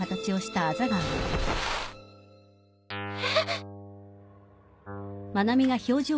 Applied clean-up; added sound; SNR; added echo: none; Guitar; 13 dB; none.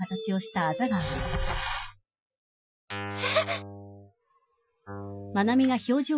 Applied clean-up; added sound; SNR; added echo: classical method Wiener filter.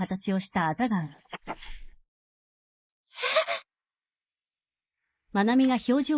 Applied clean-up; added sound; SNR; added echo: neural mask model Resemble Enhance denoiser.